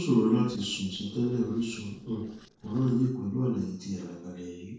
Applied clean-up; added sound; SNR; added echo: neural separator model SepFormer DNS4.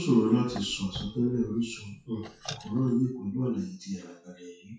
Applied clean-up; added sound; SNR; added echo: classical method WPE with log-MMSE.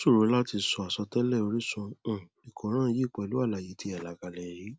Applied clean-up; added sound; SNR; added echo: none; none; none; none.